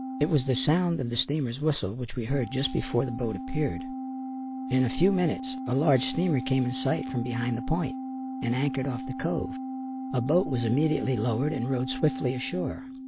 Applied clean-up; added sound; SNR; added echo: none; Organ; 8 dB; none.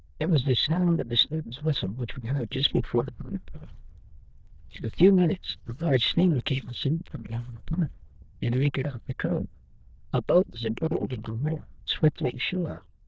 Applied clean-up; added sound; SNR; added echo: neural diffusion model UNIVERSE++.